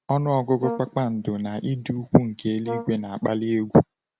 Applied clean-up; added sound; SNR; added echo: none; Brass instrument; 12 dB; none.